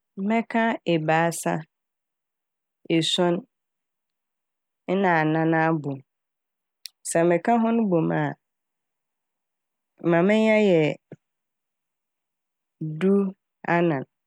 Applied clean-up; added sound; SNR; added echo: none; none; none; none.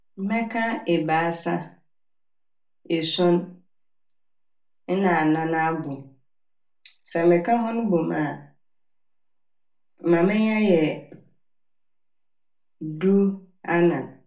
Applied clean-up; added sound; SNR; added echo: none; none; none; reverberation time 0.3 s.